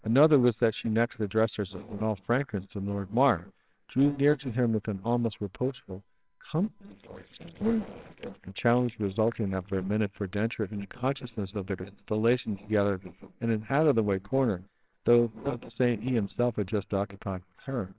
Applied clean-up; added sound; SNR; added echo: neural separator model SepFormer WHAMR!.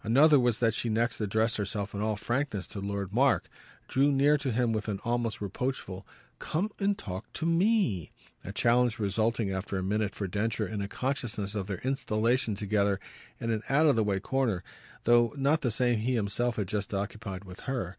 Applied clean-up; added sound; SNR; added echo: none; none; none; none.